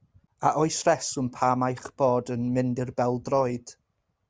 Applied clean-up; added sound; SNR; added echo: none; none; none; none.